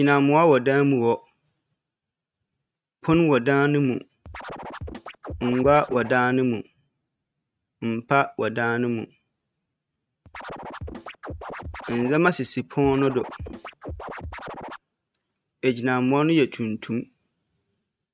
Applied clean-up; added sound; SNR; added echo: neural mask model RNNoise.